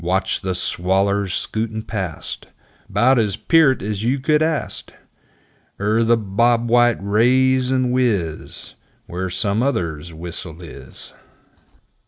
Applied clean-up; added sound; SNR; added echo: none; none; none; none.